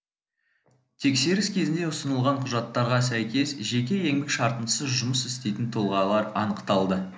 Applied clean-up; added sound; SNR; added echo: none; none; none; none.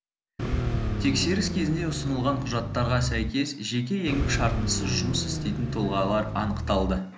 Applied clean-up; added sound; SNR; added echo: none; Car; 1 dB; none.